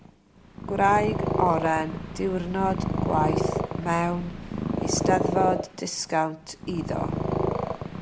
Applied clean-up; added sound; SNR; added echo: none; Purr; 1 dB; none.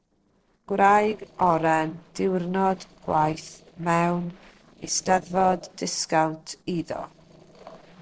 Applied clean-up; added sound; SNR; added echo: neural separator model SepFormer DNS4.